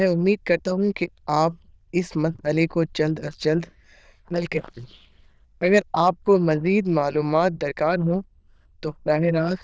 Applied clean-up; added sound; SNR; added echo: neural diffusion model UNIVERSE++.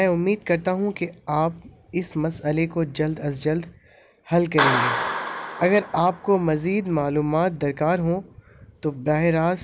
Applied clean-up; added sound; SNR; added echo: none; Clapping; 9 dB; none.